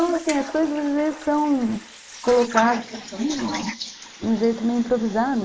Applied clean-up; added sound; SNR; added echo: neural mask model Resemble Enhance denoiser.